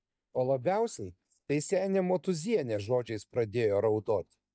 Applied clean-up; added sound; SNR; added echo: neural mask model DeepFilterNet 3.